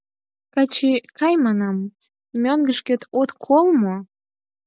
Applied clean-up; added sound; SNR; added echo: none; none; none; none.